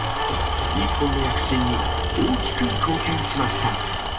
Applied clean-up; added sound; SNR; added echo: none; Tools; 7 dB; reverberation time 0.2 s.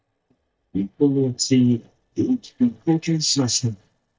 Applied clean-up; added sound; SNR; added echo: neural mask model DeepFilterNet 3.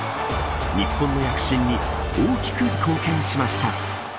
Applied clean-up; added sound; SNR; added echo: none; none; none; none.